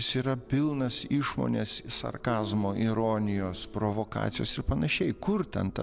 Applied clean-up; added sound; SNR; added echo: none; none; none; none.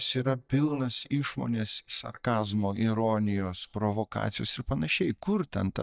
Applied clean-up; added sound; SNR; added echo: neural mask model DeepFilterNet 3.